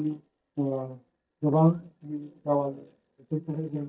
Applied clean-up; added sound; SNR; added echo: neural mask model DeepFilterNet 3.